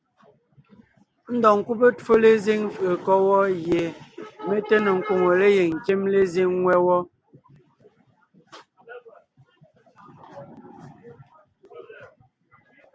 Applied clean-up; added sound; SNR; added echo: none; none; none; none.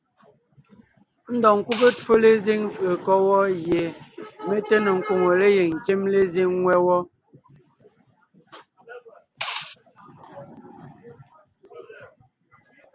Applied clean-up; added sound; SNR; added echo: none; Liquid; 9 dB; none.